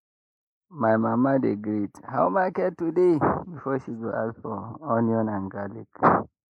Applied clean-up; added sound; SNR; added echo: neural mask model Resemble Enhance denoiser.